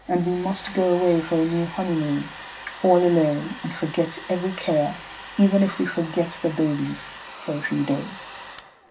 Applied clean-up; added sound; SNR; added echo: none; Domestic sounds, home sounds; 15 dB; reverberation time 0.2 s.